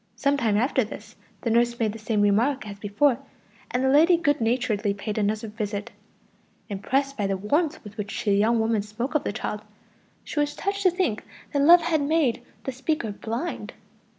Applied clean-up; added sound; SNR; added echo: none; none; none; none.